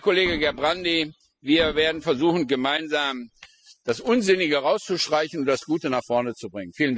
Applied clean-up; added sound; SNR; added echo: classical method spectral subtraction.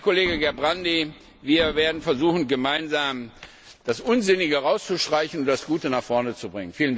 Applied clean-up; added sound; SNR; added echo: none; Organ; 16 dB; none.